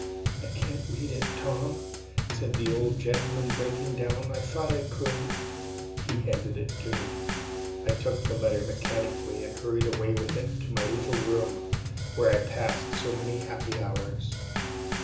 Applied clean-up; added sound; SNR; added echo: none; Bass drum / Snare drum / Drum kit; 0 dB; reverberation time 0.6 s.